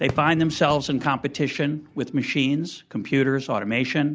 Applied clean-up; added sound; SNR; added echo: none; Fireworks; 18 dB; none.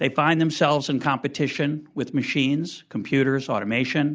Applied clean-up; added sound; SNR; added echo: none; none; none; none.